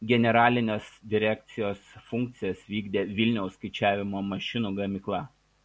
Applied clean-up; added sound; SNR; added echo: none; none; none; none.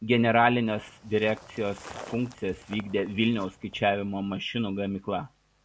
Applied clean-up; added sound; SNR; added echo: none; Walk, footsteps; 19 dB; none.